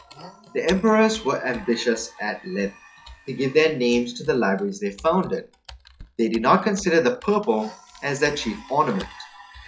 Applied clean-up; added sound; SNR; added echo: classical method log-MMSE.